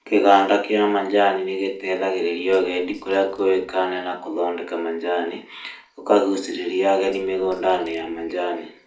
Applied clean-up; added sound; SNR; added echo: neural separator model SepFormer DNS4.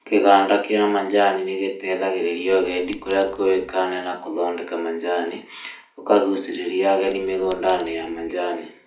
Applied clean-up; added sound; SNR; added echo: none; Chink, clink; 19 dB; reverberation time 0.4 s.